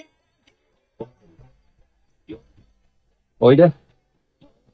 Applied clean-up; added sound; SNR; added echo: neural mask model DeepFilterNet 3.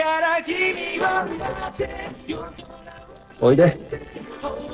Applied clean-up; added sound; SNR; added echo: neural separator model SepFormer DNS4.